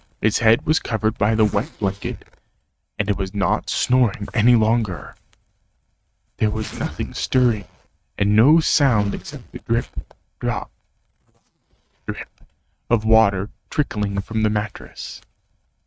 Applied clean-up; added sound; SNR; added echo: neural mask model RNNoise.